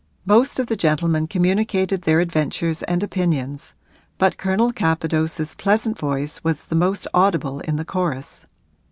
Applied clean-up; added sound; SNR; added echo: none; none; none; none.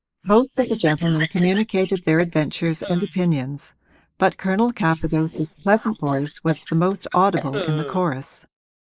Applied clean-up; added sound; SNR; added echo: neural mask model Resemble Enhance denoiser.